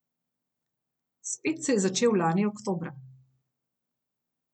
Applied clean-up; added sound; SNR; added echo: none; none; none; none.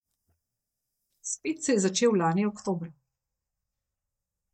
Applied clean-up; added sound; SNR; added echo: neural mask model DeepFilterNet 3.